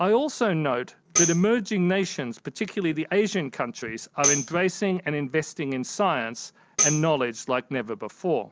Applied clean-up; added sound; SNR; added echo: none; Tambourine; 4 dB; none.